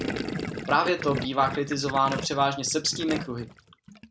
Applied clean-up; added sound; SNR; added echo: none; Gurgling; 8 dB; none.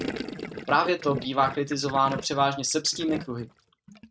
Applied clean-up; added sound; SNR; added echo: neural mask model RNNoise.